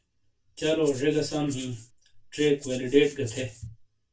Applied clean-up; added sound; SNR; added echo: none; Rattle (instrument); 18 dB; reverberation time 0.2 s.